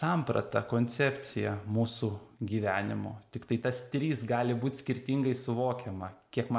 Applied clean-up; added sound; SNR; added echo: none; none; none; none.